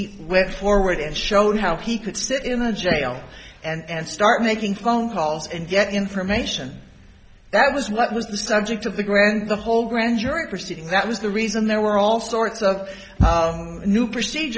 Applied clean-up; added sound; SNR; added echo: none; none; none; none.